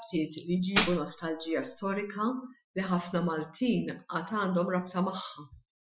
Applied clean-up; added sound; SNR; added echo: classical method Wiener filter.